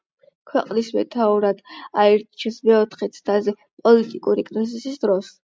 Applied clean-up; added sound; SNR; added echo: none; none; none; none.